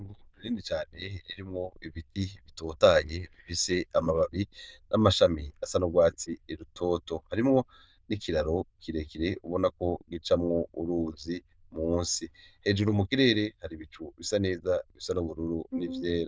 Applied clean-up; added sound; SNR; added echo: neural diffusion model UNIVERSE++.